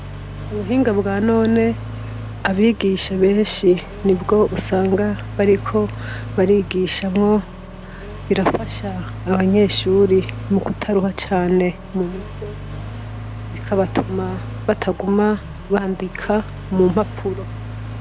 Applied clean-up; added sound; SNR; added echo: none; Accelerating, revving, vroom; 11 dB; none.